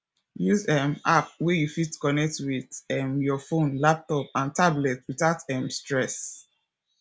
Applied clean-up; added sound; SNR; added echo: none; none; none; none.